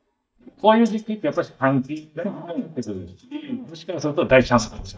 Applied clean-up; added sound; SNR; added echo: neural mask model DeepFilterNet 3.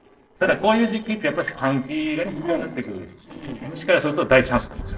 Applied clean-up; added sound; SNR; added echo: neural separator model SepFormer DNS4.